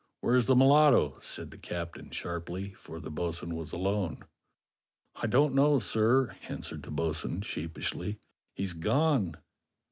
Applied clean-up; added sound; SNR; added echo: none; none; none; none.